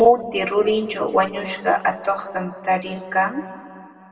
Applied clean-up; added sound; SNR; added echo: none; none; none; reverberation time 1.8 s.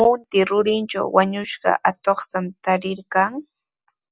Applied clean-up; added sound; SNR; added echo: none; none; none; none.